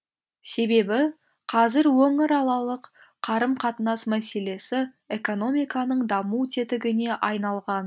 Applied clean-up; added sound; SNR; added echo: none; none; none; none.